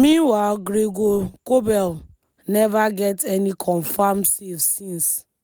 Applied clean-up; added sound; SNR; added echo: none; none; none; none.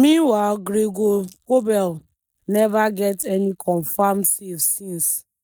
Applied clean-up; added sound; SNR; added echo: neural mask model DeepFilterNet 3.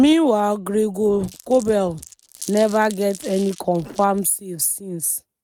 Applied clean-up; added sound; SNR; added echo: neural mask model RNNoise.